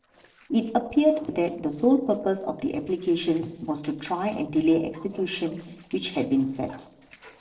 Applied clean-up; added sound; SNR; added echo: neural separator model SepFormer DNS4.